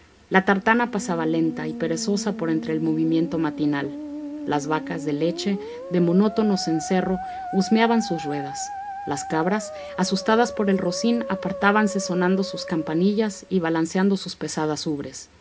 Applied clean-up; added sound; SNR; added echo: none; Musical instrument; 11 dB; reverberation time 0.3 s.